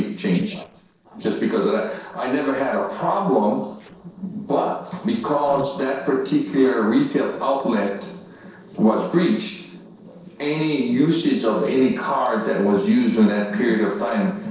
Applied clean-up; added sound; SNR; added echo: neural separator model SepFormer DNS4.